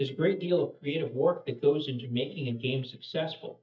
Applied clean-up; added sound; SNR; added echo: neural mask model DeepFilterNet 3.